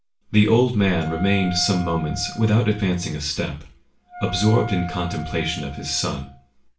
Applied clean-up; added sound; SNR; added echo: none; Wind instrument, woodwind instrument; 15 dB; reverberation time 0.3 s.